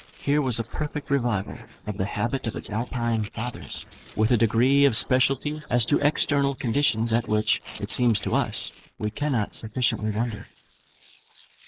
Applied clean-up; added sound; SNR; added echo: neural mask model Resemble Enhance denoiser.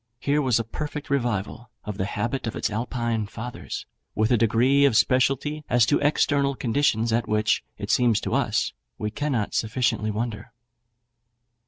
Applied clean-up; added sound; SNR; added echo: none; none; none; none.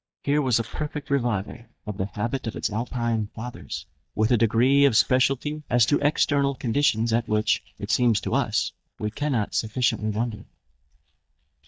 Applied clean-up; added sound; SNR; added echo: neural mask model DeepFilterNet 3.